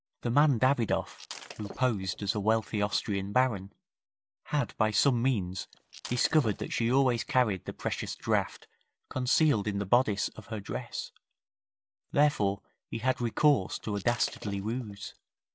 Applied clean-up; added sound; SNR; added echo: none; Shatter; 17 dB; none.